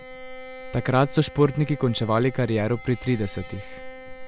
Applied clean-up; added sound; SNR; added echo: none; Thunder / Wind / Bird vocalization, bird call, bird song + Bowed string instrument; 13 dB; none.